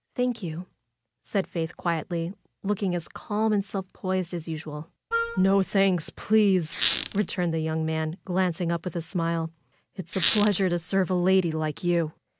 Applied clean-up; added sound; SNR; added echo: none; Squeak + Wind instrument, woodwind instrument; 5 dB; none.